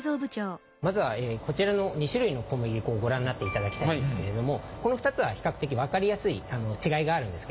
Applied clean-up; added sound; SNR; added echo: none; none; none; none.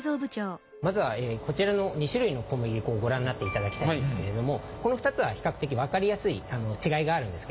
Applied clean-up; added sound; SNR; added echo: none; Telephone; 19 dB; none.